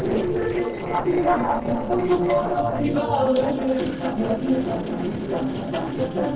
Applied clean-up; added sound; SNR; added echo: neural separator model SepFormer DNS4.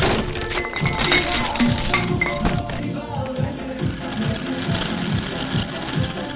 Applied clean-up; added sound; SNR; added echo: none; Shatter; 1 dB; reverberation time 0.8 s.